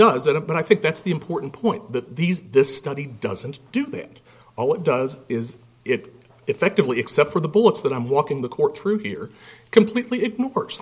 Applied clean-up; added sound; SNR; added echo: none; none; none; none.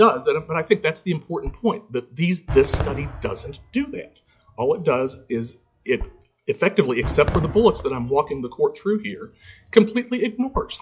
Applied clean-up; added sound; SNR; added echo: classical method log-MMSE.